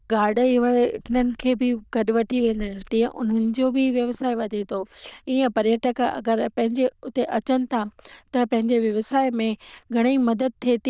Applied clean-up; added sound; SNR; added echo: neural diffusion model UNIVERSE++.